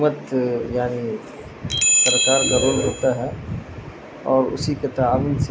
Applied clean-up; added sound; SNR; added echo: none; none; none; none.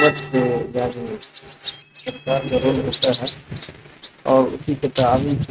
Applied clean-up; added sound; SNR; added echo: neural mask model RNNoise.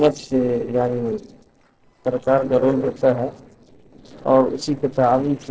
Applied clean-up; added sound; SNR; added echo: neural separator model SepFormer DNS4.